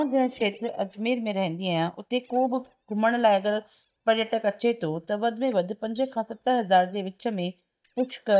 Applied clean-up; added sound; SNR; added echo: neural mask model DeepFilterNet 3.